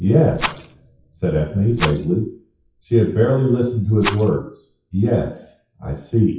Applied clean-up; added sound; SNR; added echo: classical method WPE with log-MMSE.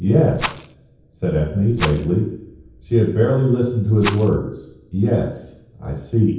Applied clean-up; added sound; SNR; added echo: none; Rattle; 11 dB; reverberation time 0.9 s.